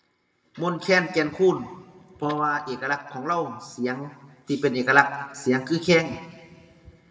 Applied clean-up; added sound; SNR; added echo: none; none; none; reverberation time 1.1 s.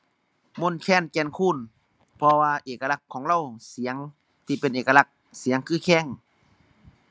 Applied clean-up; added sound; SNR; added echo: none; none; none; none.